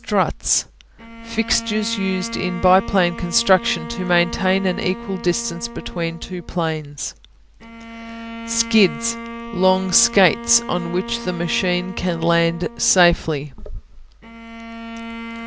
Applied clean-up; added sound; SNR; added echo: none; Bowed string instrument; 12 dB; none.